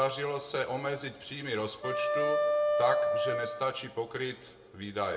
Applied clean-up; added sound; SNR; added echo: none; Wind instrument, woodwind instrument; -4 dB; reverberation time 0.5 s.